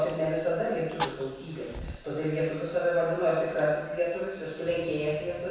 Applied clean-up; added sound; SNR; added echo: none; Fire; 14 dB; reverberation time 1.0 s.